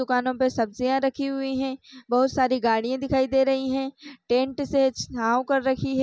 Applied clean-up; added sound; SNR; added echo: none; none; none; none.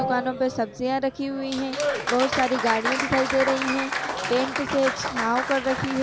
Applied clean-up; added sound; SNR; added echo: none; Applause; 3 dB; none.